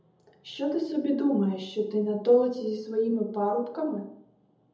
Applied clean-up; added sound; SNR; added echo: none; none; none; reverberation time 0.7 s.